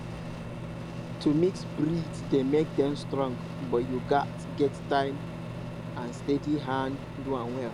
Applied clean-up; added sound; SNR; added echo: none; Microwave oven; 7 dB; none.